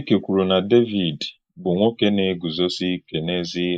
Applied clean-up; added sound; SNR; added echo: neural mask model Resemble Enhance denoiser.